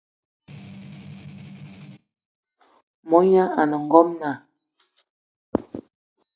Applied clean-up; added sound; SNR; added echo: classical method log-MMSE.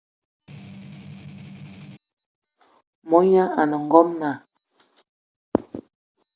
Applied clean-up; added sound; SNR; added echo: none; Strum; 16 dB; none.